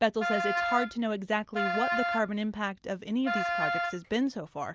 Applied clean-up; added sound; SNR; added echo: none; Wind instrument, woodwind instrument; 1 dB; none.